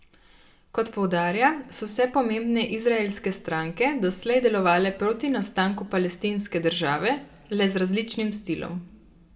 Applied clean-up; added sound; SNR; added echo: none; none; none; reverberation time 0.9 s.